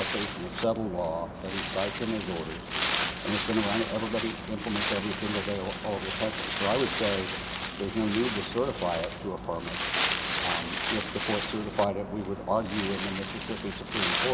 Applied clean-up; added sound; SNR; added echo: none; Wind; 2 dB; none.